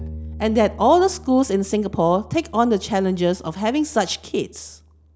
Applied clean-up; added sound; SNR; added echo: none; Bowed string instrument; 18 dB; none.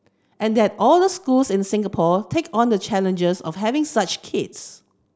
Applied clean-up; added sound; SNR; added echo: none; none; none; none.